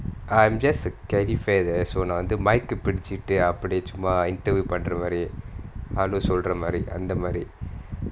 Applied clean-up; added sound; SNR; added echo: none; none; none; none.